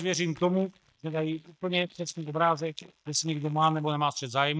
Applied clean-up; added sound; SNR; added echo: neural mask model DeepFilterNet 3.